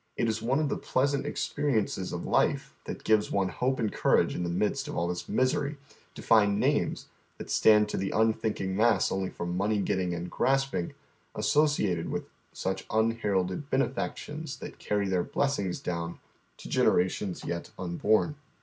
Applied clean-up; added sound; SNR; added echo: none; none; none; none.